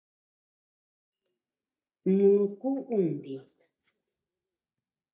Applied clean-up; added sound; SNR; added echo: neural mask model DeepFilterNet 3.